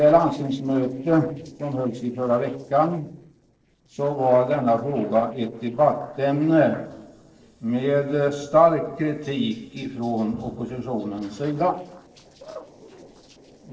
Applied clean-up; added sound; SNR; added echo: neural separator model SepFormer DNS4.